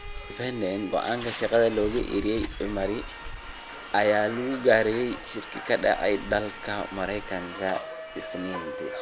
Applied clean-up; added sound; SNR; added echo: none; Subway, metro, underground; 11 dB; none.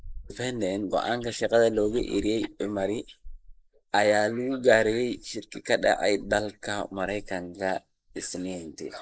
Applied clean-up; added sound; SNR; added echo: neural mask model Resemble Enhance denoiser.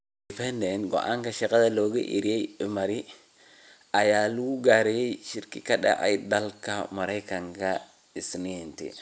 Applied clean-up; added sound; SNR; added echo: none; none; none; none.